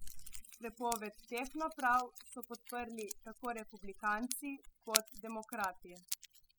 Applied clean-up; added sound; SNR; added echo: classical method spectral subtraction.